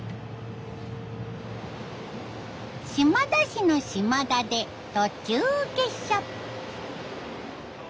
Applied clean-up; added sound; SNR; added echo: none; none; none; none.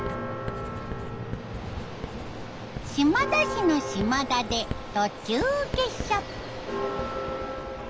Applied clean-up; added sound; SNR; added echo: none; Writing + Church bell; 6 dB; none.